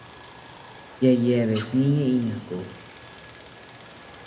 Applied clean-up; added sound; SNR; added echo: none; Stream; 16 dB; reverberation time 0.3 s.